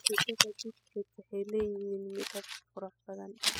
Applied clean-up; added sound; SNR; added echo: classical method spectral subtraction.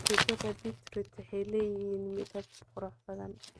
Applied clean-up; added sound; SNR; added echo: neural mask model RNNoise.